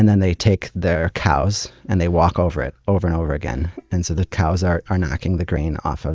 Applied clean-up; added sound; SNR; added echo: neural mask model DeepFilterNet 3.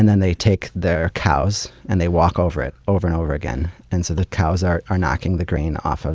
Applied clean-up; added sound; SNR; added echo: none; none; none; none.